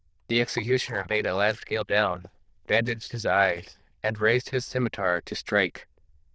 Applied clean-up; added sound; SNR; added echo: neural diffusion model UNIVERSE++.